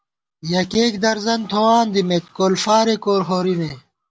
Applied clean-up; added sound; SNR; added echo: none; none; none; none.